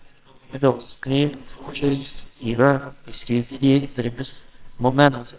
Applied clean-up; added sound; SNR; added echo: neural separator model SepFormer WHAMR!.